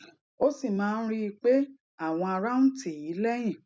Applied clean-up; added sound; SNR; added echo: none; none; none; none.